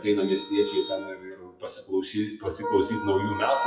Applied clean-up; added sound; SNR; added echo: classical method WPE with log-MMSE.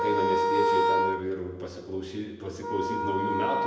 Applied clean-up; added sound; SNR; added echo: none; Wind instrument, woodwind instrument; -4 dB; reverberation time 1.0 s.